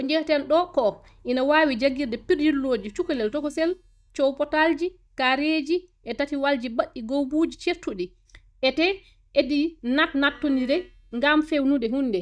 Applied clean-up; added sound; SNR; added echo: neural mask model DeepFilterNet 3.